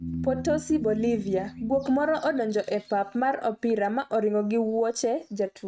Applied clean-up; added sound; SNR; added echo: neural mask model RNNoise.